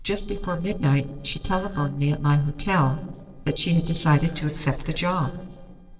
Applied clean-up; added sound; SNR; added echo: neural separator model SepFormer DNS4.